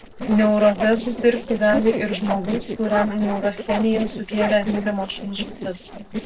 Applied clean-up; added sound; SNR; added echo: neural separator model SepFormer DNS4.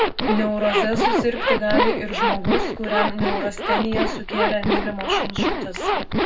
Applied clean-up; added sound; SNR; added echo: none; Zipper (clothing); -4 dB; reverberation time 0.3 s.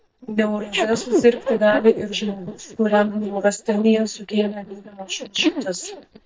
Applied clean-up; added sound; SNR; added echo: neural mask model DeepFilterNet 3.